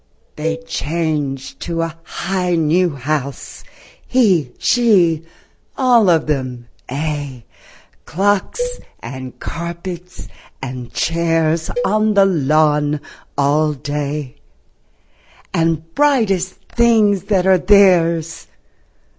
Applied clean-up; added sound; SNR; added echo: none; Cowbell; 12 dB; none.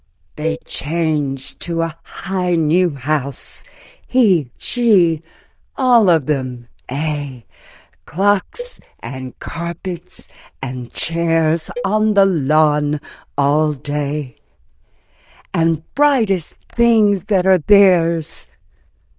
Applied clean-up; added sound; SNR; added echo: neural diffusion model UNIVERSE++.